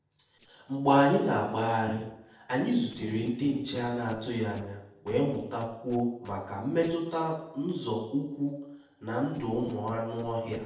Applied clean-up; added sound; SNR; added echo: neural separator model SepFormer DNS4.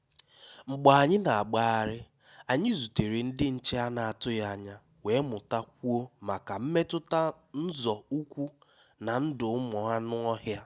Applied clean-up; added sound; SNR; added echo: none; none; none; none.